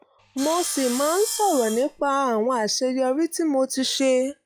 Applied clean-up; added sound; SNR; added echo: classical method log-MMSE.